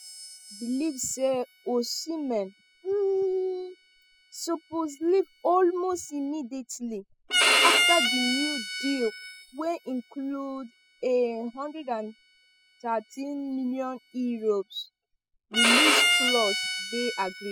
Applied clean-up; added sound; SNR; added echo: classical method spectral subtraction.